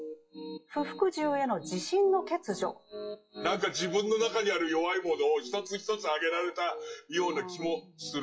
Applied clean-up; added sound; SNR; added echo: classical method WPE with log-MMSE.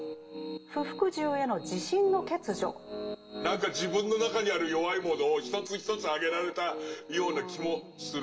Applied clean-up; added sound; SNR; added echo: none; Piano; 11 dB; reverberation time 0.5 s.